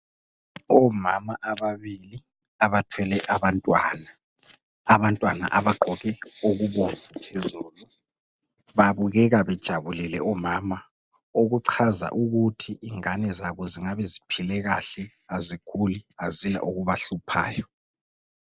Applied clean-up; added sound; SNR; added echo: none; none; none; none.